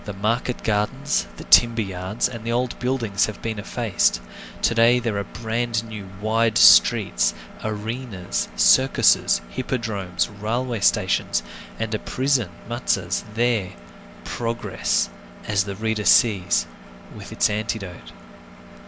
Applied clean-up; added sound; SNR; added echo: none; Engine; 17 dB; none.